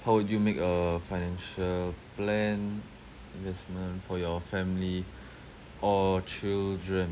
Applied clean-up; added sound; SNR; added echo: none; none; none; none.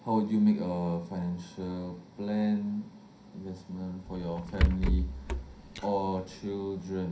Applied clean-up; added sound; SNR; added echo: none; Rattle / Breathing; 0 dB; reverberation time 0.5 s.